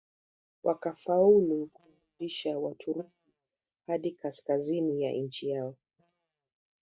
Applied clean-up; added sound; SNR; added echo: neural mask model DeepFilterNet 3.